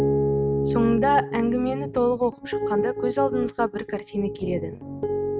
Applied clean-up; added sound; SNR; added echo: neural mask model RNNoise.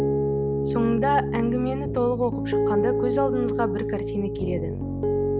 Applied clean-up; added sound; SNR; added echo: none; Piano; -2 dB; none.